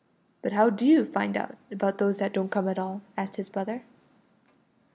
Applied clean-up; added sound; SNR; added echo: none; none; none; none.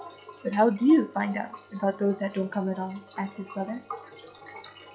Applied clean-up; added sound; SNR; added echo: classical method log-MMSE.